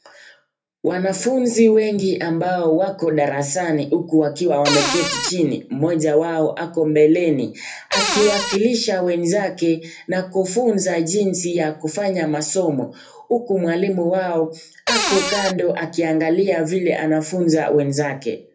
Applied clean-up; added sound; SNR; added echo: none; Cupboard open or close; 2 dB; reverberation time 0.3 s.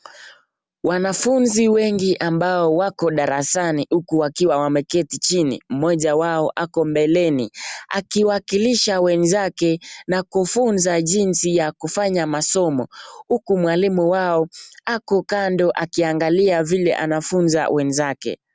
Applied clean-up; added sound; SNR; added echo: none; none; none; none.